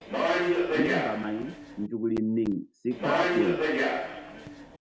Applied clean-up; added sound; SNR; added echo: none; Subway, metro, underground; -4 dB; none.